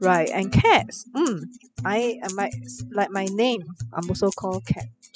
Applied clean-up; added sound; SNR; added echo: classical method spectral subtraction.